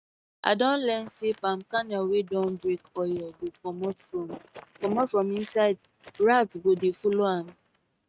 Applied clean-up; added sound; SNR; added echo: neural mask model RNNoise.